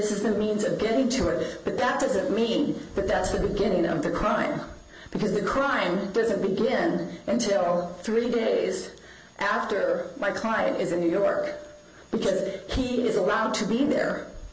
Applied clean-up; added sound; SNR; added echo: none; none; none; none.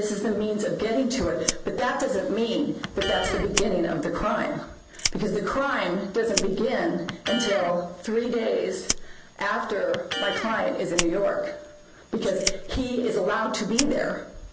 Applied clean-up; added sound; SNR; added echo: none; Fire + Electric guitar; 8 dB; none.